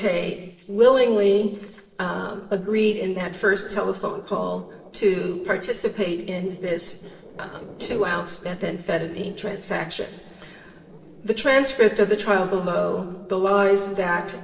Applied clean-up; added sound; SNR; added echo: neural separator model SepFormer DNS4.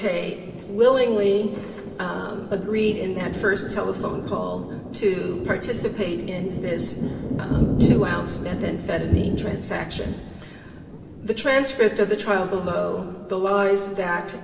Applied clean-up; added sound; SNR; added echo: none; Thunder; 4 dB; reverberation time 2.1 s.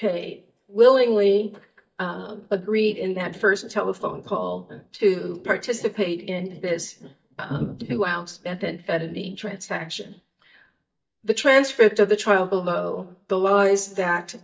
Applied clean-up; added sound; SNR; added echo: neural mask model DeepFilterNet 3.